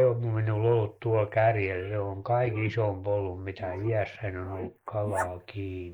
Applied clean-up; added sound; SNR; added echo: neural mask model Resemble Enhance denoiser.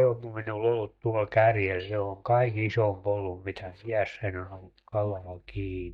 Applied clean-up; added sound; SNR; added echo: neural mask model DeepFilterNet 3.